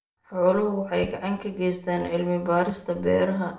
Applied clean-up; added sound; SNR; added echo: neural separator model SepFormer DNS4.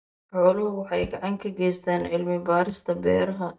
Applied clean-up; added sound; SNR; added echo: neural mask model DeepFilterNet 3.